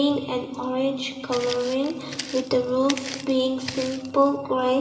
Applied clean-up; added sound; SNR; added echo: none; Walk, footsteps; 13 dB; reverberation time 2.1 s.